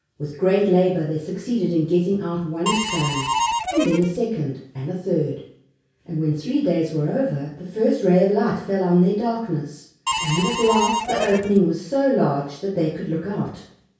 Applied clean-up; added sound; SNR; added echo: none; Harmonica; 3 dB; reverberation time 0.6 s.